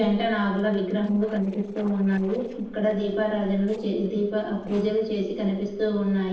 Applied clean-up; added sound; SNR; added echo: neural separator model SepFormer DNS4.